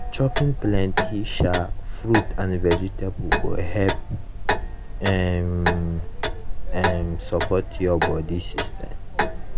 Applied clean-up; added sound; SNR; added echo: none; Clock; -1 dB; none.